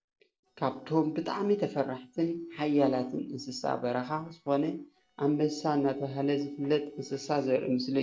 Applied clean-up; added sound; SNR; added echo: neural separator model SepFormer DNS4.